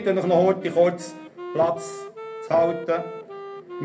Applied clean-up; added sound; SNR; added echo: none; Wind instrument, woodwind instrument; 13 dB; reverberation time 0.3 s.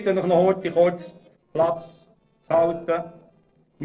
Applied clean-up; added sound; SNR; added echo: neural separator model SepFormer DNS4.